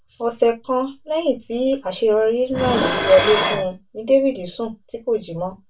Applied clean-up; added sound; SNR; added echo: none; Dishes, pots, and pans; 5 dB; reverberation time 0.2 s.